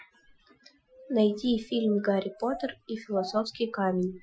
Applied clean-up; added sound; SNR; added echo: classical method Wiener filter.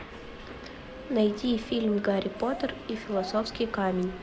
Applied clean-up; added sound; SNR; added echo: none; Bird vocalization, bird call, bird song + Subway, metro, underground; 13 dB; none.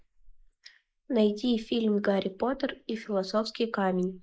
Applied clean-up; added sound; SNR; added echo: neural mask model Resemble Enhance denoiser.